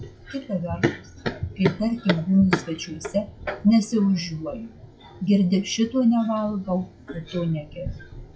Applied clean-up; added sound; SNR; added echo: classical method log-MMSE.